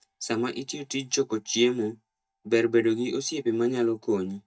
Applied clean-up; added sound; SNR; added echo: neural mask model DeepFilterNet 3.